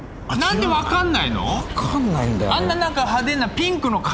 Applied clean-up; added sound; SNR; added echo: none; Aircraft; 9 dB; none.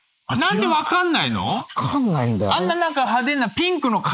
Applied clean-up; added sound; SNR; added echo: neural mask model Resemble Enhance denoiser.